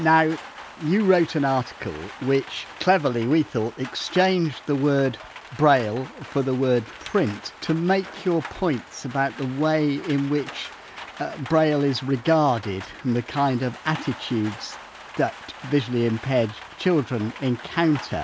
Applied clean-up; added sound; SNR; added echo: none; Rain; 17 dB; none.